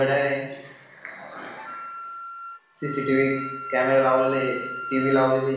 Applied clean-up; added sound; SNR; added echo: none; Wind instrument, woodwind instrument; 11 dB; reverberation time 0.9 s.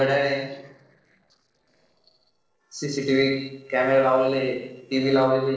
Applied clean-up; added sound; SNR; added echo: neural separator model SepFormer DNS4.